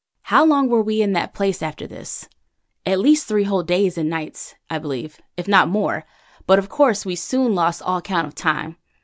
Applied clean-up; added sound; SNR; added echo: none; none; none; none.